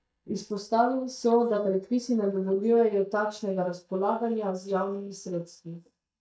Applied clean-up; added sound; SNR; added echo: neural mask model DeepFilterNet 3.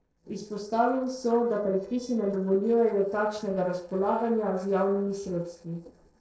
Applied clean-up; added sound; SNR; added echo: neural separator model SepFormer DNS4.